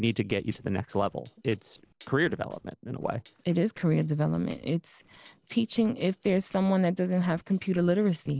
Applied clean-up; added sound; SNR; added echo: neural separator model SepFormer DNS4.